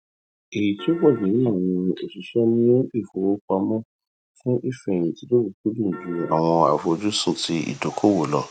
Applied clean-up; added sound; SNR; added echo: none; Piano; 14 dB; none.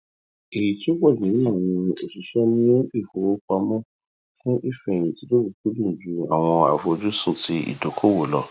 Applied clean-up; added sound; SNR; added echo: none; none; none; none.